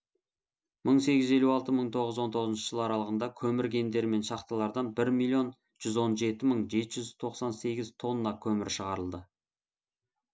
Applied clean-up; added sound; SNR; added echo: none; none; none; none.